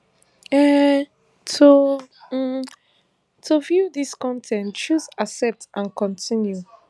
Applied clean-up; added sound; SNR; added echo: none; none; none; none.